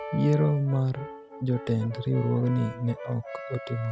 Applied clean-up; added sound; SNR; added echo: none; Brass instrument; 13 dB; none.